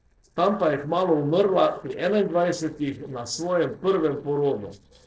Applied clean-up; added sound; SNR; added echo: neural separator model SepFormer DNS4.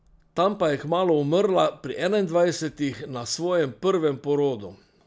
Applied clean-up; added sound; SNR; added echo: none; none; none; none.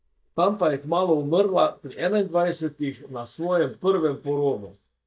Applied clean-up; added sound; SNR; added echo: neural mask model DeepFilterNet 3.